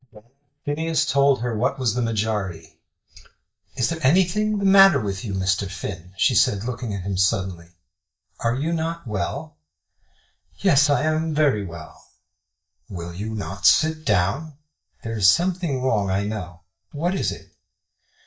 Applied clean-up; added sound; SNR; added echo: neural mask model DeepFilterNet 3.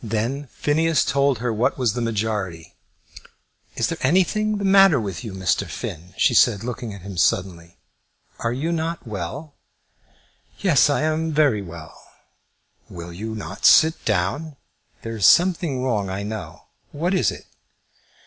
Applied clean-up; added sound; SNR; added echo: none; none; none; none.